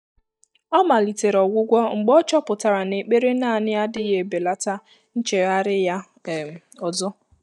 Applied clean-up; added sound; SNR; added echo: neural mask model DeepFilterNet 3.